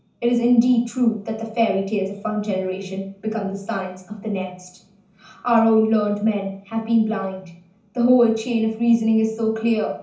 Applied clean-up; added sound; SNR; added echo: none; none; none; reverberation time 0.6 s.